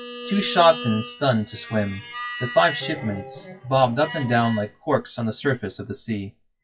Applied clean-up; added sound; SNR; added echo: classical method WPE with log-MMSE.